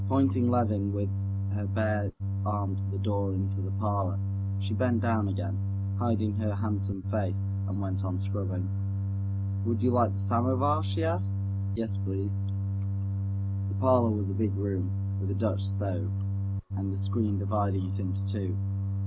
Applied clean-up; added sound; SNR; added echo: none; Organ; -3 dB; none.